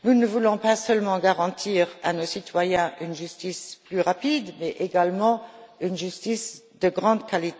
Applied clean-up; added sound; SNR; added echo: none; none; none; none.